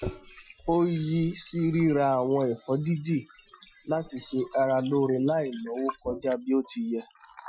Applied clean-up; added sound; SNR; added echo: classical method Wiener filter.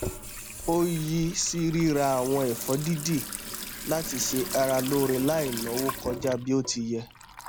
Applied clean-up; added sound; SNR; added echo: none; Sink (filling or washing) / Water tap, faucet; 9 dB; none.